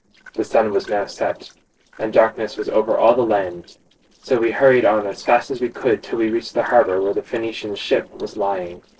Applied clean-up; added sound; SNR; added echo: neural separator model SepFormer DNS4.